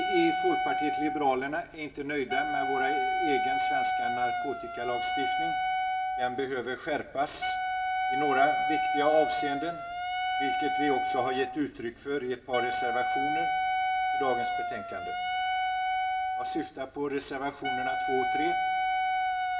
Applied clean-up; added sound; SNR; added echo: none; Wind instrument, woodwind instrument; -3 dB; reverberation time 1.9 s.